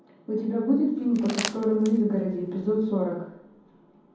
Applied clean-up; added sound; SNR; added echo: none; Crumpling, crinkling; 12 dB; reverberation time 1.2 s.